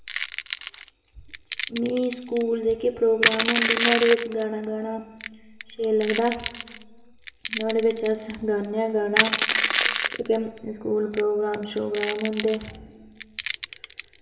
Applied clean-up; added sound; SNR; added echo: none; Crushing; 4 dB; reverberation time 1.6 s.